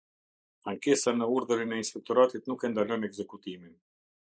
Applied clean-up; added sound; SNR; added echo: neural mask model Resemble Enhance denoiser.